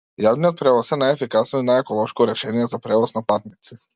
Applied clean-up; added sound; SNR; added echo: none; none; none; none.